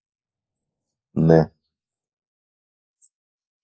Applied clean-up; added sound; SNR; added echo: neural mask model Resemble Enhance denoiser.